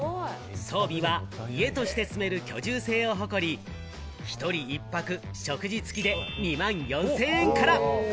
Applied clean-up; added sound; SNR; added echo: none; none; none; none.